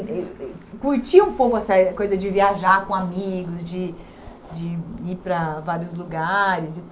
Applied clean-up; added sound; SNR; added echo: none; none; none; none.